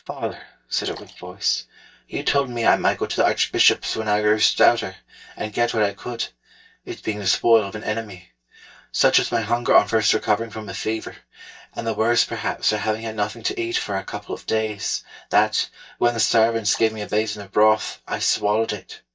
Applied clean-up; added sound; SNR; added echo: neural mask model DeepFilterNet 3.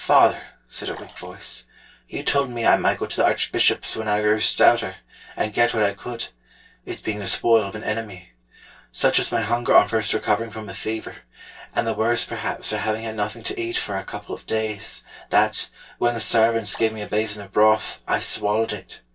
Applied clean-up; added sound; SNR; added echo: neural separator model SepFormer DNS4.